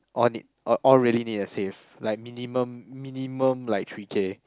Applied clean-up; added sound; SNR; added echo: none; none; none; none.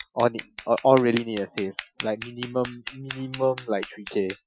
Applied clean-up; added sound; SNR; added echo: classical method Wiener filter.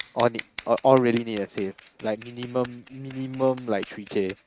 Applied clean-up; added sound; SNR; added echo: neural mask model RNNoise.